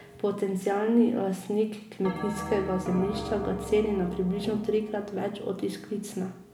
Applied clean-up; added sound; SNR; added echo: none; Bell; 11 dB; none.